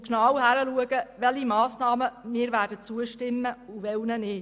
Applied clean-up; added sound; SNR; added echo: none; none; none; none.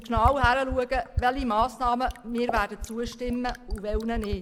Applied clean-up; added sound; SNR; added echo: none; Fill (with liquid); 7 dB; none.